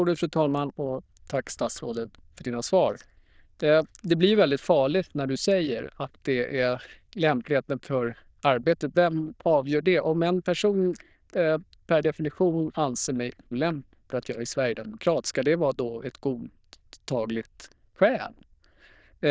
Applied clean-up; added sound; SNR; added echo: neural diffusion model UNIVERSE++.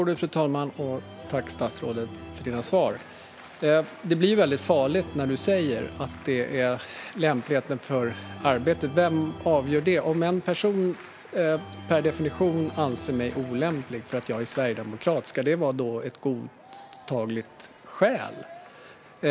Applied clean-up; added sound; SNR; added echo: none; Organ; 16 dB; none.